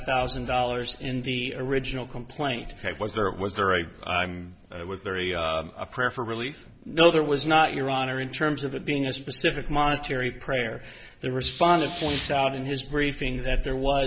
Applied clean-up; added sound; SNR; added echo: none; Hiss; -2 dB; none.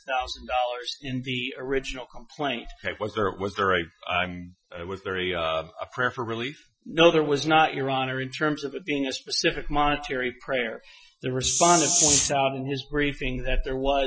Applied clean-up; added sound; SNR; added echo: classical method Wiener filter.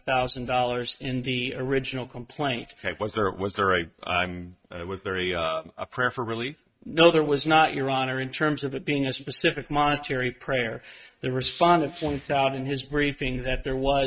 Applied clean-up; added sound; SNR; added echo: neural mask model RNNoise.